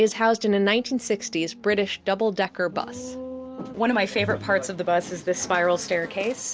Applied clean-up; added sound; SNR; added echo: none; Buzz; 19 dB; none.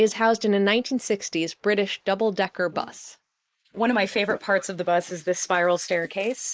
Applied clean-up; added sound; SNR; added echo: neural mask model Resemble Enhance denoiser.